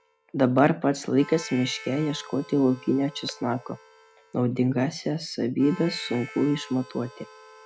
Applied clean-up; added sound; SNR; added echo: none; Harmonica; 20 dB; none.